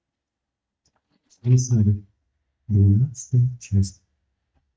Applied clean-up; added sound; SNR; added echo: neural mask model DeepFilterNet 3.